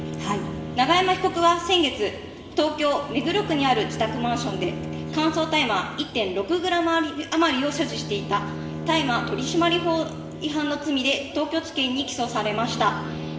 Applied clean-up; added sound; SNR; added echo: none; Bowed string instrument; 10 dB; reverberation time 1.0 s.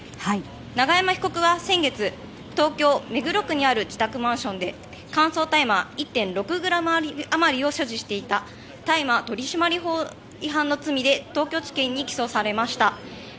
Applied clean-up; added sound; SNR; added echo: none; none; none; none.